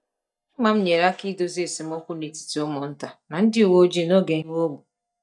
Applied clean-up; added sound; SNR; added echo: neural mask model DeepFilterNet 3.